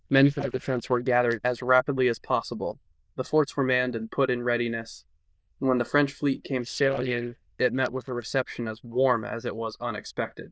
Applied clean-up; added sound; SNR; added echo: neural diffusion model UNIVERSE++.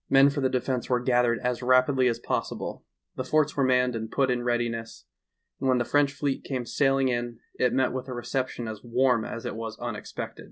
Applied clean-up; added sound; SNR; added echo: none; none; none; none.